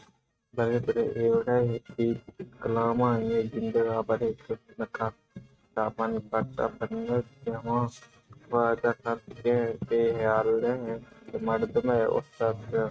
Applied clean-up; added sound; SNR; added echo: neural mask model RNNoise.